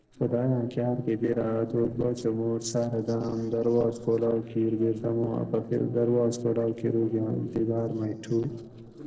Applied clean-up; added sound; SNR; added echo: neural separator model SepFormer DNS4.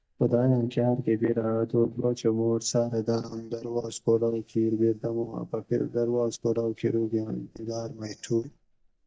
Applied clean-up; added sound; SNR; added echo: neural mask model DeepFilterNet 3.